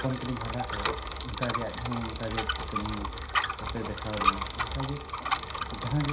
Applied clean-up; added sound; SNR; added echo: none; Bicycle; -3 dB; reverberation time 0.5 s.